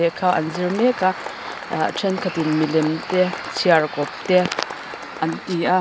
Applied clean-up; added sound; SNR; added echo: none; Applause; 12 dB; none.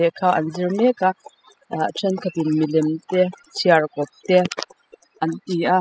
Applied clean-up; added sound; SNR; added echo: classical method spectral subtraction.